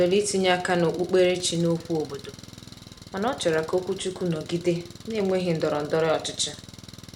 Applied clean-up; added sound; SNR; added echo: none; Engine; 18 dB; none.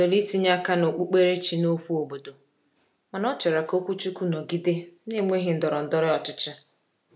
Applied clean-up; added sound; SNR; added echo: none; none; none; none.